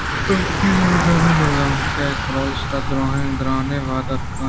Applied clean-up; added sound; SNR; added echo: none; Bicycle; 1 dB; none.